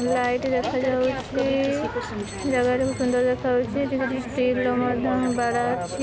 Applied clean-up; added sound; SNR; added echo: none; Telephone + Run; 18 dB; none.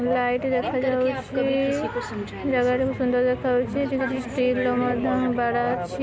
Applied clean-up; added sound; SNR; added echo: none; none; none; none.